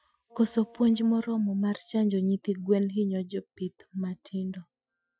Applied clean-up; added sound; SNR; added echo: classical method Wiener filter.